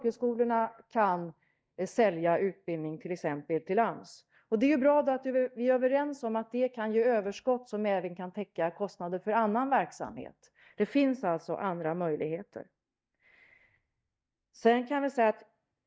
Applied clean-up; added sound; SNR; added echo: neural mask model DeepFilterNet 3.